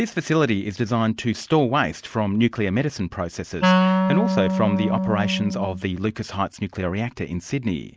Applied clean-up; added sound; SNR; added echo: none; Wind instrument, woodwind instrument; -1 dB; none.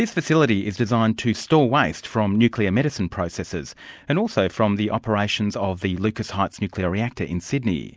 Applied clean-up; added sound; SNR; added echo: none; none; none; none.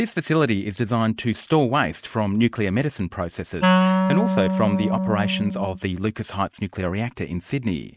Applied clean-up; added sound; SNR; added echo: neural mask model RNNoise.